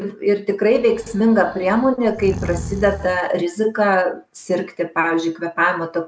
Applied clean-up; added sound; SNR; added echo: none; Breathing; 12 dB; none.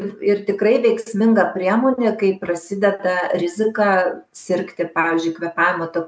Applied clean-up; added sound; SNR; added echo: none; none; none; none.